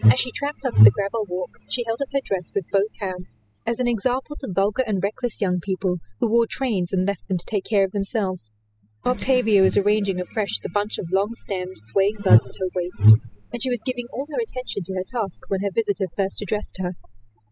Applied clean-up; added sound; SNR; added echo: classical method spectral subtraction.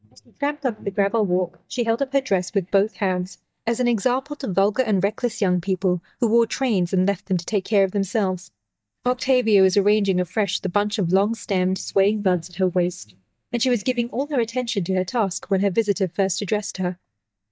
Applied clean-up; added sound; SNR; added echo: neural mask model DeepFilterNet 3.